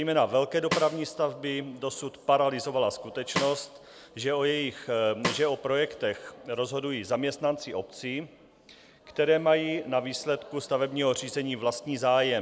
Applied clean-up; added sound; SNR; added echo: none; Snare drum; 10 dB; none.